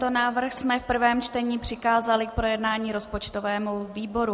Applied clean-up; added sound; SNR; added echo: none; none; none; none.